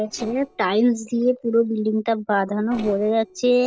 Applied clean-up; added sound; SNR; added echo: neural separator model SepFormer DNS4.